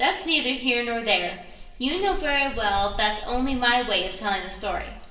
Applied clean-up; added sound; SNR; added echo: none; Crack; 11 dB; reverberation time 0.9 s.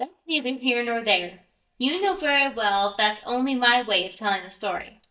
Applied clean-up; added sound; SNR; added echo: neural mask model DeepFilterNet 3.